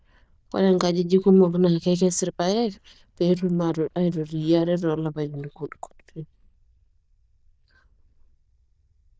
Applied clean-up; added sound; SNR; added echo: neural diffusion model UNIVERSE++.